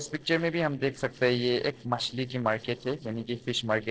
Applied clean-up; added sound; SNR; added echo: neural separator model SepFormer DNS4.